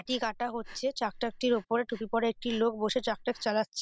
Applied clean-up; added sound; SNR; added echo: none; Breathing; 18 dB; none.